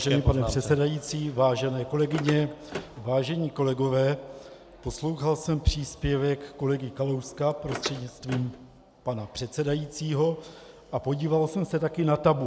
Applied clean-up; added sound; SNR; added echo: none; Car; 11 dB; none.